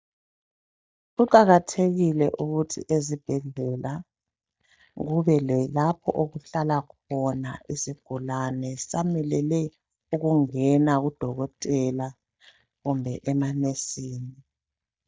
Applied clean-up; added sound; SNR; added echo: neural mask model DeepFilterNet 3.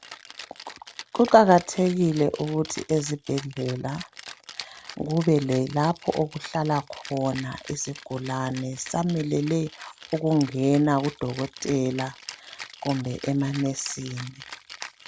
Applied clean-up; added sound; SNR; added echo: none; Rattle (instrument); 17 dB; none.